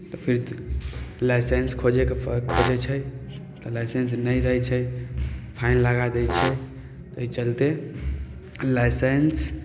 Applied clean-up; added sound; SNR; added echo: none; Brass instrument; 7 dB; none.